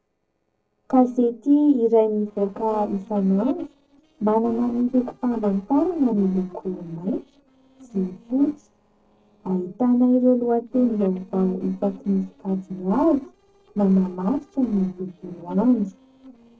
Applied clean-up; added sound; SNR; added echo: neural separator model SepFormer DNS4.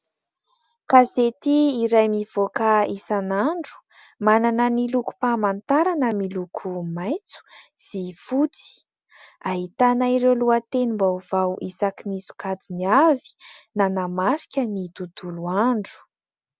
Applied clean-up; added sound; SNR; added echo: none; none; none; none.